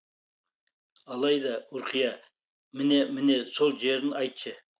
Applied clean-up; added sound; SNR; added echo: none; none; none; none.